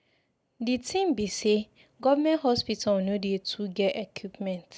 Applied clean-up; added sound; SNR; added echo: none; none; none; none.